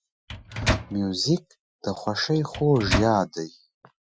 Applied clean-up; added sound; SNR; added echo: classical method Wiener filter.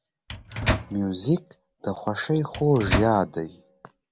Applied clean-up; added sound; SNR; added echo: none; Microwave oven; 4 dB; none.